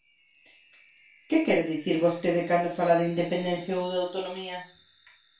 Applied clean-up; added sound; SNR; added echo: none; Chime; 16 dB; reverberation time 0.3 s.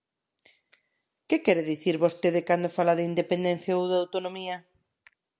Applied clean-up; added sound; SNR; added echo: none; none; none; none.